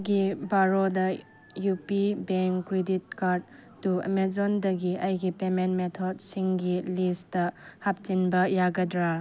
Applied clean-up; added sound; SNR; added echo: none; none; none; none.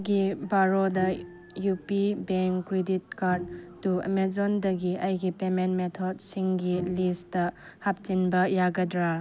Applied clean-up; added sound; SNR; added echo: none; Bowed string instrument; 14 dB; none.